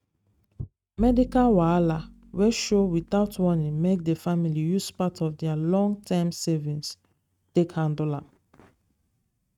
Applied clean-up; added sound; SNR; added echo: neural mask model RNNoise.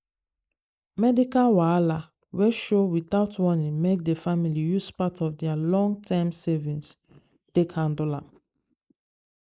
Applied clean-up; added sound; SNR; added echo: neural mask model Resemble Enhance denoiser.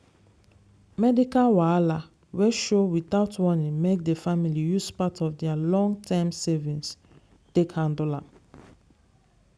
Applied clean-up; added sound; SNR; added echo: none; none; none; none.